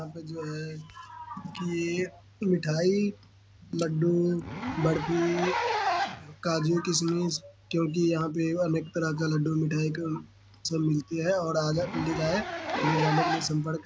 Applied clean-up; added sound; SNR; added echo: none; Zipper (clothing); 8 dB; none.